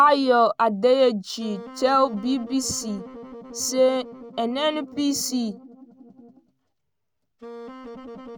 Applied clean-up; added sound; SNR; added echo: none; Wind instrument, woodwind instrument; 18 dB; none.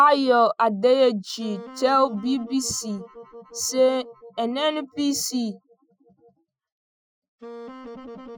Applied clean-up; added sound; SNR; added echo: classical method Wiener filter.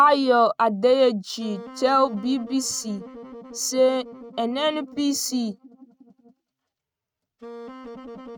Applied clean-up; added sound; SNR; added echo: neural mask model RNNoise.